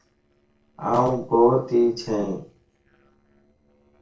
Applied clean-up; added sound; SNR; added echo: neural separator model SepFormer DNS4.